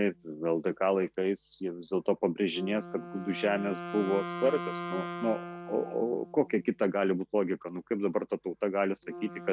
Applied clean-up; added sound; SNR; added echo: none; Wind instrument, woodwind instrument; 12 dB; none.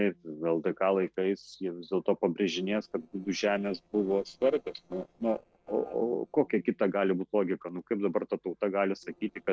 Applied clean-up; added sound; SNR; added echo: neural separator model SepFormer DNS4.